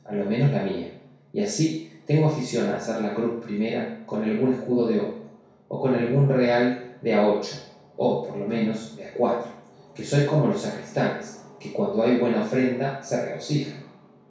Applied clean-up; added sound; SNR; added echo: none; none; none; reverberation time 0.6 s.